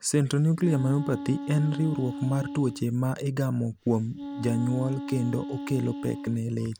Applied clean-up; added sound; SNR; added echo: none; Wind instrument, woodwind instrument; 10 dB; none.